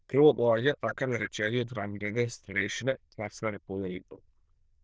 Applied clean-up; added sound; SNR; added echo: neural diffusion model UNIVERSE++.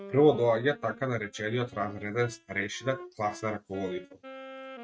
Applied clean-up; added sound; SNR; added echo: neural mask model RNNoise.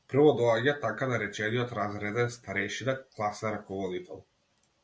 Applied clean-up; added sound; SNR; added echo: none; none; none; none.